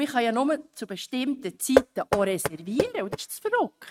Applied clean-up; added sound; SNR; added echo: neural mask model RNNoise.